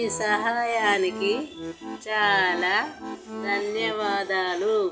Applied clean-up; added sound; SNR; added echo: none; Accordion; 11 dB; none.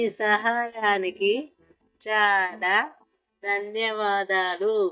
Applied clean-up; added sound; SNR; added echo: neural mask model DeepFilterNet 3.